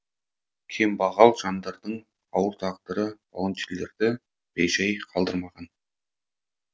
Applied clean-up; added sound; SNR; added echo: none; none; none; none.